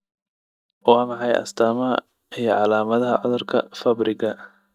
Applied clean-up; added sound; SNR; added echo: neural mask model DeepFilterNet 3.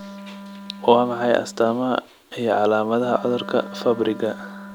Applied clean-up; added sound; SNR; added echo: none; Wind instrument, woodwind instrument; 16 dB; none.